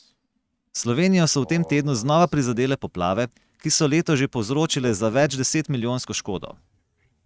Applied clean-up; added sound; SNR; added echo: neural mask model RNNoise.